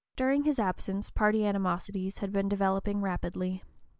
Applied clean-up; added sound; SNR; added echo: neural mask model Resemble Enhance denoiser.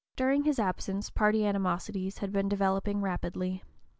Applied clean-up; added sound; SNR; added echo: none; none; none; none.